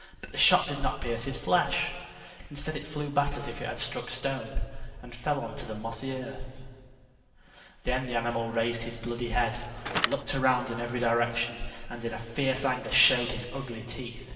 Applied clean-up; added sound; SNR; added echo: none; Bicycle; 7 dB; reverberation time 2.3 s.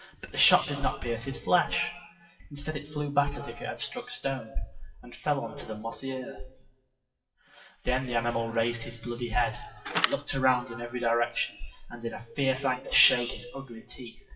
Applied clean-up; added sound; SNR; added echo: classical method WPE with log-MMSE.